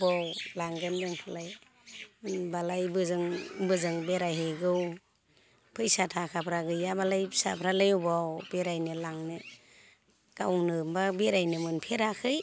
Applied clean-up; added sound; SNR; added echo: none; none; none; none.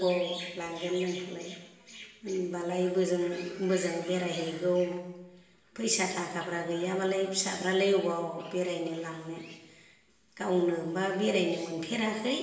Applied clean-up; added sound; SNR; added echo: none; none; none; reverberation time 1.0 s.